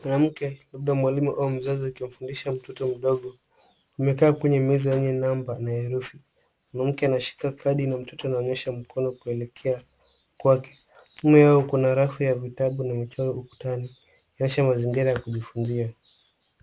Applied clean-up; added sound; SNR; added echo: none; none; none; none.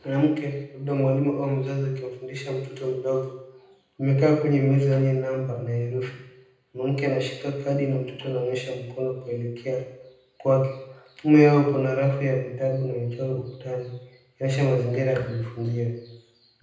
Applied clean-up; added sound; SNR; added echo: none; none; none; reverberation time 0.8 s.